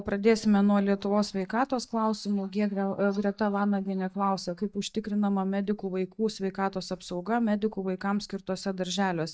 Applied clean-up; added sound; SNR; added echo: neural mask model DeepFilterNet 3.